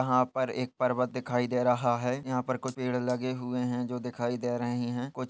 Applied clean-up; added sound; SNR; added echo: none; none; none; none.